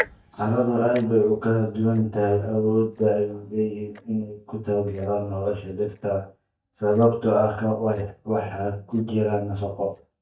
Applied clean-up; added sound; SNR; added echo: neural mask model DeepFilterNet 3.